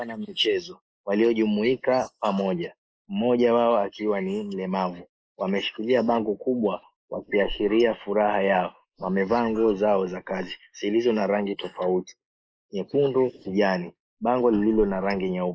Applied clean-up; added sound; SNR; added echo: neural mask model Resemble Enhance denoiser.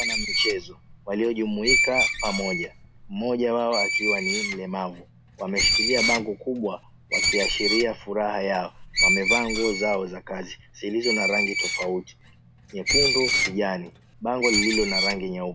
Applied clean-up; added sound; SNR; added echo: none; Screech; -1 dB; none.